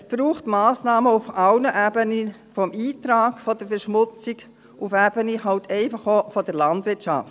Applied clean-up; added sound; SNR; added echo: none; none; none; none.